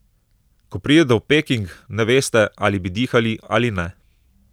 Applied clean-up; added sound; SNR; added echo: none; none; none; none.